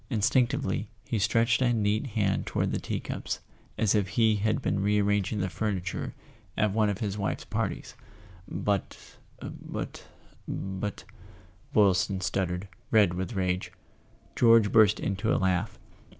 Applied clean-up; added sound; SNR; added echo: none; none; none; none.